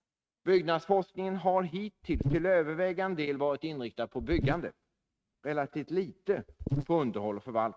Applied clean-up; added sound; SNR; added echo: neural mask model RNNoise.